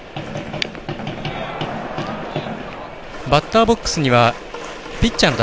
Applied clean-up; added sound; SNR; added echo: none; none; none; none.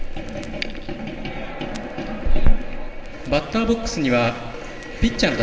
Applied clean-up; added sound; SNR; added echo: none; Crackle; -3 dB; reverberation time 1.8 s.